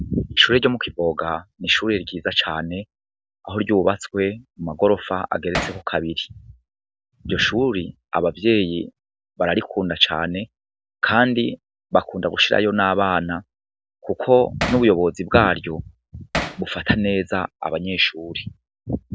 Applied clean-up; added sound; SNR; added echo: none; Hammer; 4 dB; none.